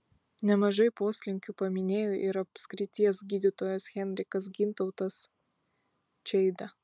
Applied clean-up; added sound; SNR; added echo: none; none; none; none.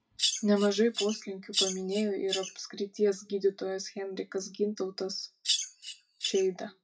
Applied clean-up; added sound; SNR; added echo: classical method WPE with log-MMSE.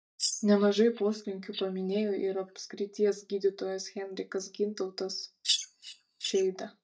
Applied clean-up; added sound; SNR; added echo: neural mask model DeepFilterNet 3.